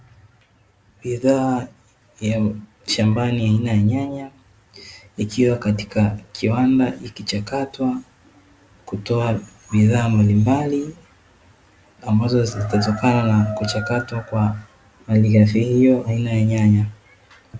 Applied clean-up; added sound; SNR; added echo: none; none; none; none.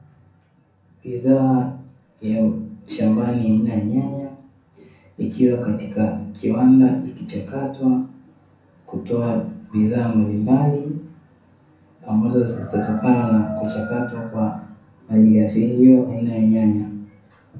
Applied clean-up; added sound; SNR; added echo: none; none; none; reverberation time 0.5 s.